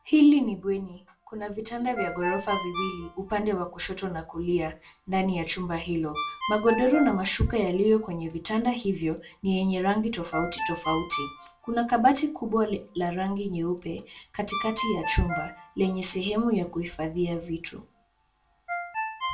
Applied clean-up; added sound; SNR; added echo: none; Ringtone; 11 dB; reverberation time 0.2 s.